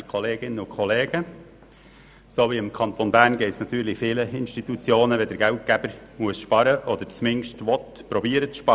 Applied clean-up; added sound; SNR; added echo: none; none; none; none.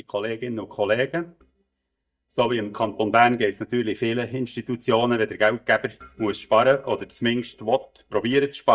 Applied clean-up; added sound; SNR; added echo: neural mask model DeepFilterNet 3.